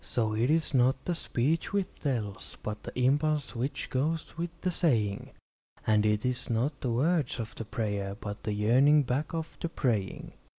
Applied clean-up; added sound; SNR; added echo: none; none; none; none.